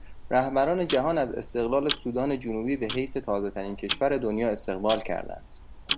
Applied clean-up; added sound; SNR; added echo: none; Tick-tock; 7 dB; none.